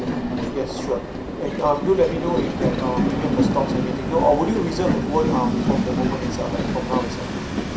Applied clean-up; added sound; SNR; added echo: none; Train; -1 dB; reverberation time 0.5 s.